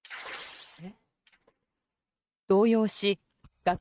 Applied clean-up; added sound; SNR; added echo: neural mask model RNNoise.